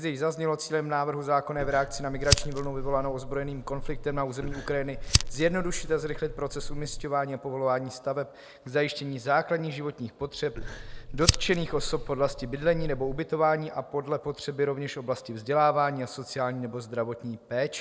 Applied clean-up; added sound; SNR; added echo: none; Fire; 2 dB; none.